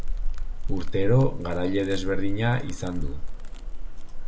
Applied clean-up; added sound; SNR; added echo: none; Crackle; -3 dB; none.